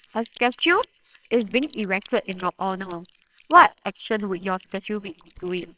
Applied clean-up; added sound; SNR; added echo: neural separator model SepFormer WHAMR!.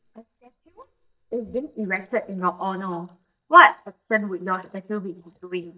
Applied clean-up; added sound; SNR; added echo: neural mask model DeepFilterNet 3.